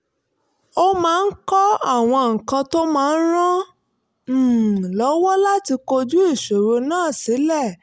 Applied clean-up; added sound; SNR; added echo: none; none; none; none.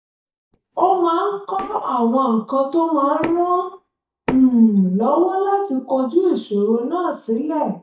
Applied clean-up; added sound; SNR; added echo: neural mask model DeepFilterNet 3.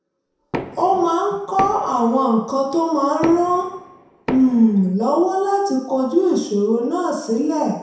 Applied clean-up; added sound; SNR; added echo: none; Knock; 13 dB; reverberation time 0.7 s.